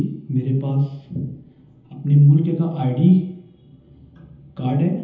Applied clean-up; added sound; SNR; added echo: none; none; none; reverberation time 0.9 s.